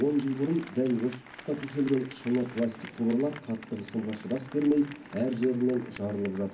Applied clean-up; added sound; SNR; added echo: none; Applause; 19 dB; reverberation time 0.4 s.